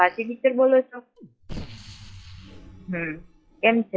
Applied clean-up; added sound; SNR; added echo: classical method log-MMSE.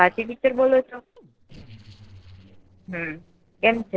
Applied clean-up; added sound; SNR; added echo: neural separator model SepFormer DNS4.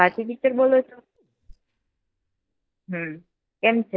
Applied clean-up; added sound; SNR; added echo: neural mask model DeepFilterNet 3.